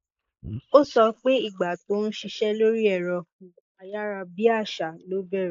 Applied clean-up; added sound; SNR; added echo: neural mask model Resemble Enhance denoiser.